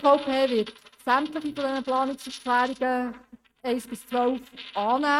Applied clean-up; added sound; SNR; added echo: neural mask model RNNoise.